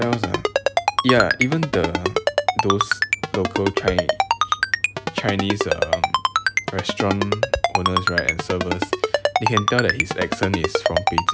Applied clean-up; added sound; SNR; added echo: none; Ringtone; -3 dB; none.